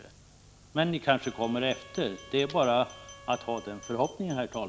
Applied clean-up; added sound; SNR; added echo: none; Trumpet + Glass; 19 dB; none.